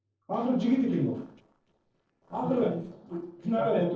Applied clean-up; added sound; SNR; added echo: neural separator model SepFormer DNS4.